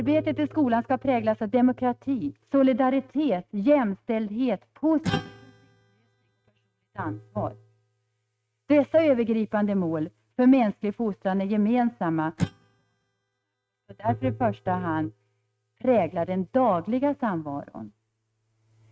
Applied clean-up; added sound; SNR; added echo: neural mask model RNNoise.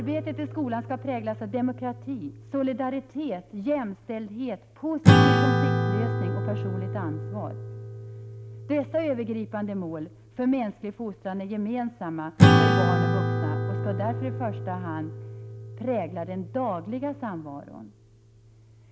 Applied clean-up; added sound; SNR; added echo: none; Acoustic guitar / Strum; -4 dB; none.